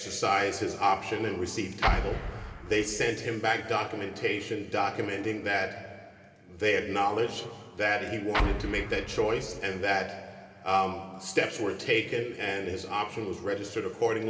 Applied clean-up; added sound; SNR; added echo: none; Explosion; 3 dB; reverberation time 2.0 s.